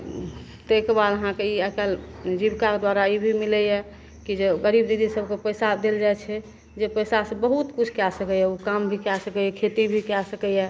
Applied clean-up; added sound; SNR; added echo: none; none; none; none.